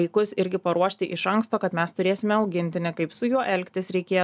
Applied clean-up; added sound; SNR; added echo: none; none; none; none.